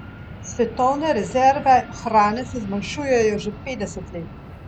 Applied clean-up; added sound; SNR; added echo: none; Fixed-wing aircraft, airplane; 14 dB; none.